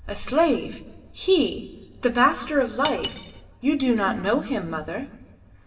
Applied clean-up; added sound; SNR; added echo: none; Cutlery, silverware; 15 dB; reverberation time 1.1 s.